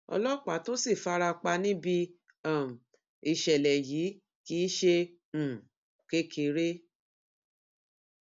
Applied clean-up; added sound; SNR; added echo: none; none; none; none.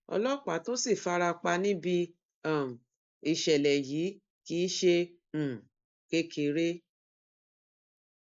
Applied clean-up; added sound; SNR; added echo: neural mask model Resemble Enhance denoiser.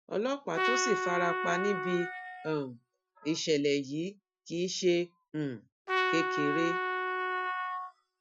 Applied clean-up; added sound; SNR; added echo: classical method Wiener filter.